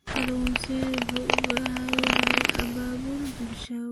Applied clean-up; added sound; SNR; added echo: none; Fart; -2 dB; none.